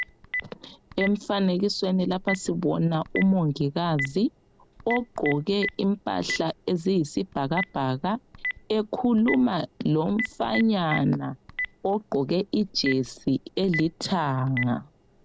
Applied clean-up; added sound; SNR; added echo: none; Telephone; 11 dB; none.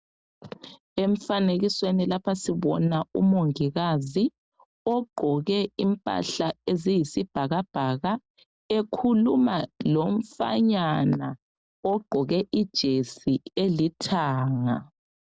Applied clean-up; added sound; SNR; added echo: none; none; none; none.